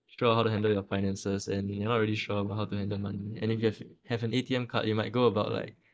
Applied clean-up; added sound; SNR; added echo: neural mask model DeepFilterNet 3.